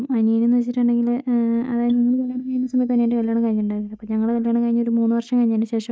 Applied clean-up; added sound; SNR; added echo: neural mask model DeepFilterNet 3.